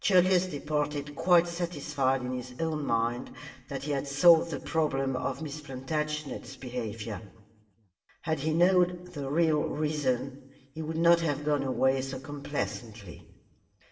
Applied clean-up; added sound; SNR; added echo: none; none; none; reverberation time 0.8 s.